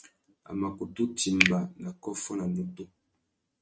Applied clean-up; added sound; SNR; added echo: neural mask model RNNoise.